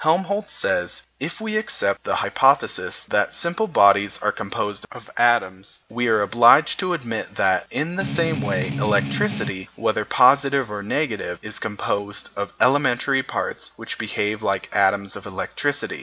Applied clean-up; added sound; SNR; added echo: none; Strum; 4 dB; none.